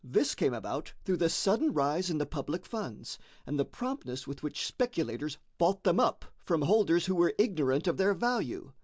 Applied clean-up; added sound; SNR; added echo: none; none; none; none.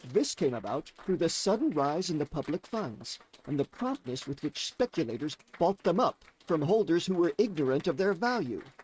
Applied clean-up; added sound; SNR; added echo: neural mask model RNNoise.